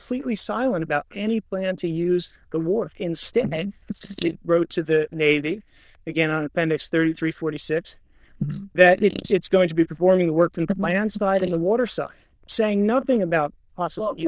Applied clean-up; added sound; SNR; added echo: neural diffusion model UNIVERSE++.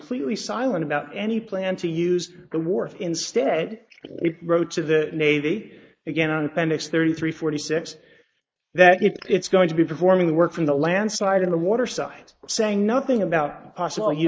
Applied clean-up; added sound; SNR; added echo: neural mask model Resemble Enhance denoiser.